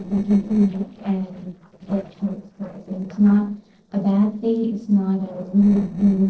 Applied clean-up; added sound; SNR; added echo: neural separator model SepFormer DNS4.